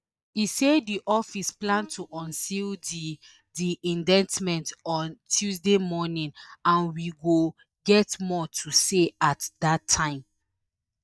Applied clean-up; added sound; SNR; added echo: neural mask model DeepFilterNet 3.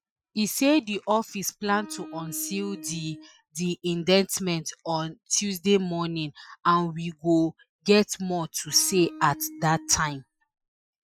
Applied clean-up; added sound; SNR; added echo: classical method Wiener filter.